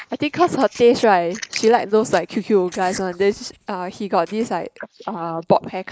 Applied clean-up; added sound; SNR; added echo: neural mask model Resemble Enhance denoiser.